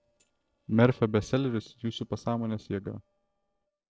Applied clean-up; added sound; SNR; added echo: neural separator model SepFormer DNS4.